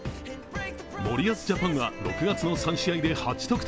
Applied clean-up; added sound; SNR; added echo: none; none; none; none.